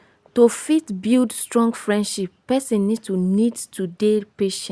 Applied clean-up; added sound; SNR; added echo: none; none; none; none.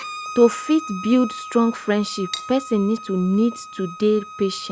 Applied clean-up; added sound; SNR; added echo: none; Bowed string instrument + Cutlery, silverware; 13 dB; none.